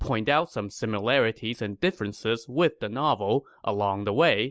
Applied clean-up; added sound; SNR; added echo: none; none; none; none.